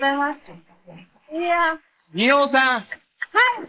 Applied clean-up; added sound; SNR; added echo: neural mask model Resemble Enhance denoiser.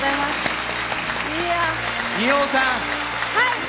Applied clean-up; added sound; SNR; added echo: none; none; none; none.